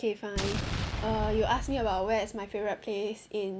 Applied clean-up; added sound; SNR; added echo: none; Explosion; 4 dB; none.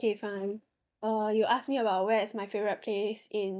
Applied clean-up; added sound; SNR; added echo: neural mask model DeepFilterNet 3.